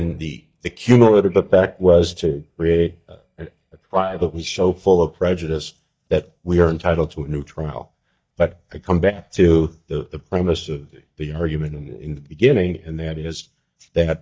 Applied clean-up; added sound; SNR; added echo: neural mask model DeepFilterNet 3.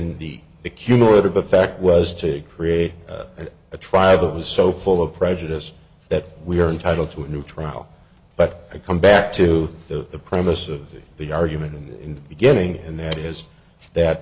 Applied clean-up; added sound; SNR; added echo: none; none; none; none.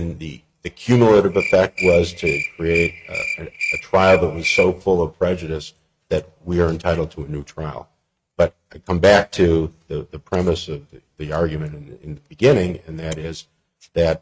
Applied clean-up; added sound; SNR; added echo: neural mask model RNNoise.